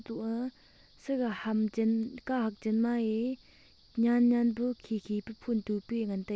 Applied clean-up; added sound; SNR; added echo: none; none; none; none.